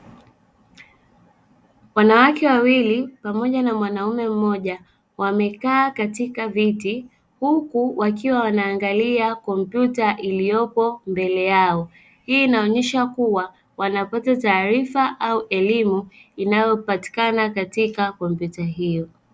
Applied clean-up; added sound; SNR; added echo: none; none; none; none.